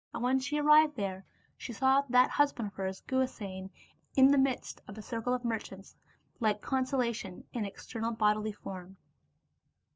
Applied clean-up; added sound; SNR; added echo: neural mask model DeepFilterNet 3.